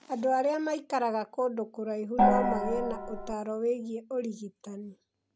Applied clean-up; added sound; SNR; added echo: none; Gong; -5 dB; none.